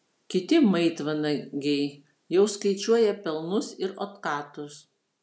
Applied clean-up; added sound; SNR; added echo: none; none; none; none.